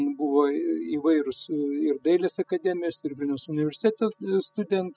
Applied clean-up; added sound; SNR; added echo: classical method spectral subtraction.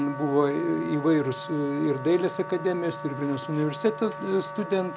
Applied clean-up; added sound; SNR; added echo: none; Wind instrument, woodwind instrument; 12 dB; none.